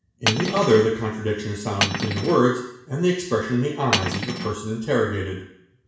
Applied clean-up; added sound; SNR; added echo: none; Cutlery, silverware; 3 dB; reverberation time 0.7 s.